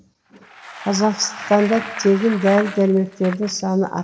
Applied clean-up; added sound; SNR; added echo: none; Bicycle; 14 dB; reverberation time 2.3 s.